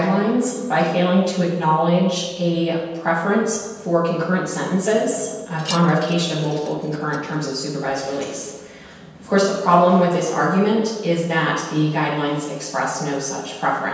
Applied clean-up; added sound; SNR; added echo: none; Wind chime; 19 dB; reverberation time 1.2 s.